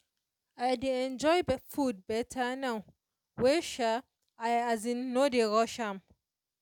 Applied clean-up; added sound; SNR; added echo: none; none; none; none.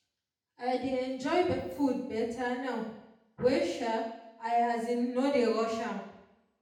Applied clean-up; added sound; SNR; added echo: none; none; none; reverberation time 0.8 s.